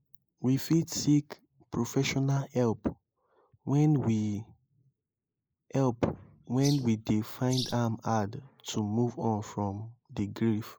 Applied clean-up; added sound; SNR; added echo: neural mask model Resemble Enhance denoiser.